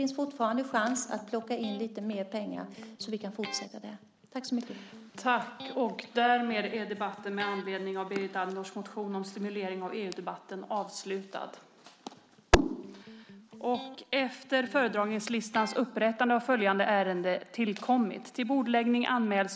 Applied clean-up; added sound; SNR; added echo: none; Electric guitar; 17 dB; none.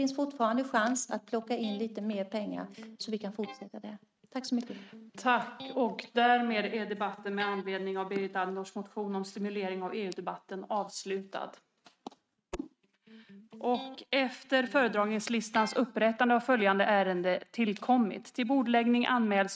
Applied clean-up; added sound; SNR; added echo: neural mask model RNNoise.